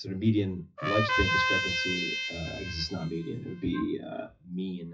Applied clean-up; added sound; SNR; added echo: classical method WPE with log-MMSE.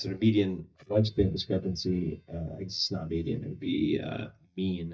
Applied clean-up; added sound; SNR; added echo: neural mask model DeepFilterNet 3.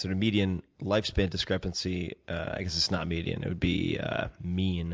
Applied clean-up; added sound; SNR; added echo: none; none; none; none.